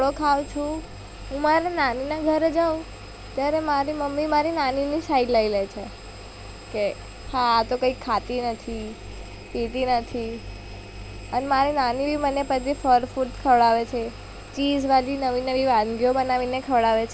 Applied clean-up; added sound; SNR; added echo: none; Engine; 15 dB; none.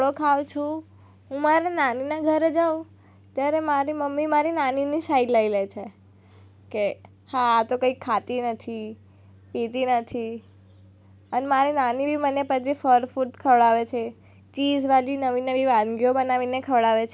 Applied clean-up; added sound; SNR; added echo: none; none; none; none.